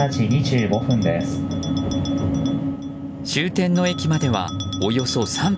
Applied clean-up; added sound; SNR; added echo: none; Bell; 17 dB; none.